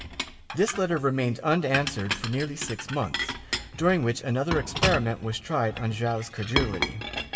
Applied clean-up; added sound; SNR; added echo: none; Chink, clink; 5 dB; reverberation time 0.8 s.